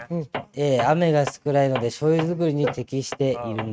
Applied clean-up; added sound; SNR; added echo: neural mask model RNNoise.